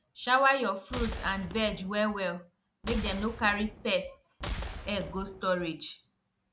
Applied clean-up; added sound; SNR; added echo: none; Boom; 8 dB; none.